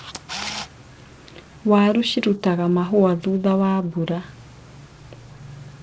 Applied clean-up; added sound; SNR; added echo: neural separator model SepFormer DNS4.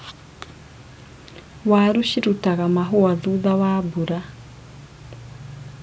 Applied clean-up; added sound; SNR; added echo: none; none; none; none.